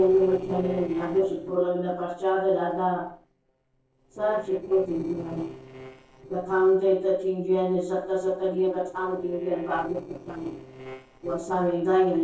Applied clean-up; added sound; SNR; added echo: neural separator model SepFormer DNS4.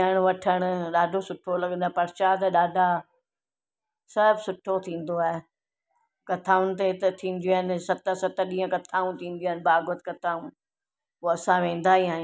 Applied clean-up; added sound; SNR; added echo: none; none; none; none.